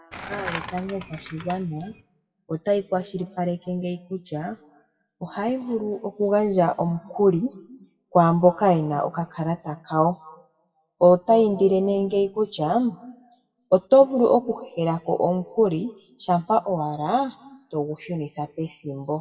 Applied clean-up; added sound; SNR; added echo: classical method WPE with log-MMSE.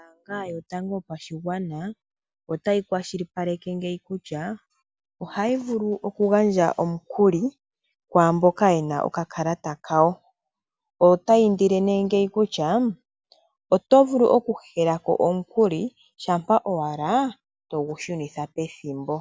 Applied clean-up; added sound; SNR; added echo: none; none; none; none.